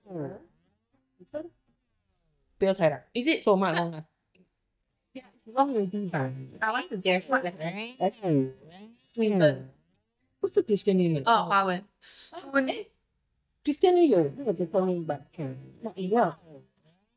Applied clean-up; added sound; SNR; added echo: neural mask model DeepFilterNet 3.